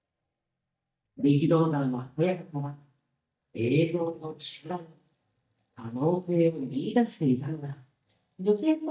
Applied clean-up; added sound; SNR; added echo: neural mask model DeepFilterNet 3.